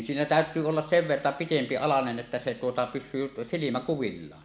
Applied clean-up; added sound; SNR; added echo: none; none; none; none.